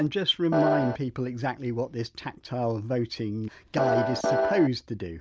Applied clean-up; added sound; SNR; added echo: none; Piano; -3 dB; none.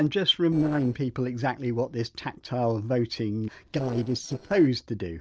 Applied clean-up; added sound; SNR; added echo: neural separator model SepFormer DNS4.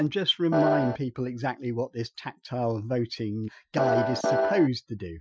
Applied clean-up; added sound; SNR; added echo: classical method Wiener filter.